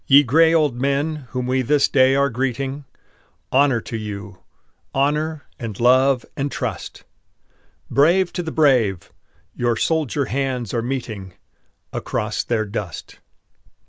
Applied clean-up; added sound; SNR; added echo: none; none; none; none.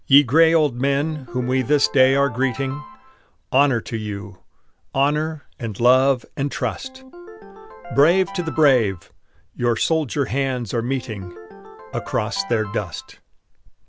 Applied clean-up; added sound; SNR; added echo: none; Ringtone; 16 dB; none.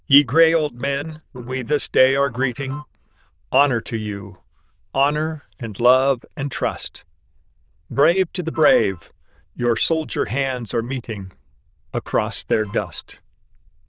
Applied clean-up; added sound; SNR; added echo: neural diffusion model UNIVERSE++.